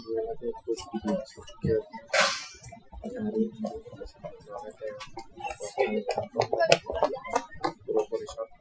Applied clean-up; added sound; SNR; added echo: classical method Wiener filter.